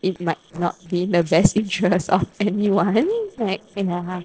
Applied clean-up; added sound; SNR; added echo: neural separator model SepFormer DNS4.